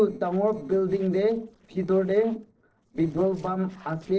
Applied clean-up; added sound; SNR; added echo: neural separator model SepFormer DNS4.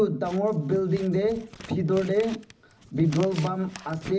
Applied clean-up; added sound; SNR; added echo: none; Scissors; 19 dB; reverberation time 0.4 s.